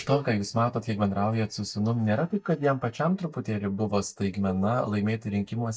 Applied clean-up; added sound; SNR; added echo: neural mask model DeepFilterNet 3.